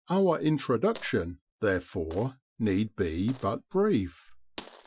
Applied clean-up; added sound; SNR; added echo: classical method Wiener filter.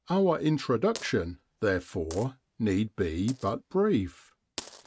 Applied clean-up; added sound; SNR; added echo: neural mask model RNNoise.